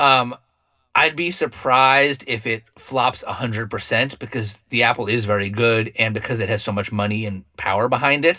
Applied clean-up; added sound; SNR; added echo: none; none; none; reverberation time 0.2 s.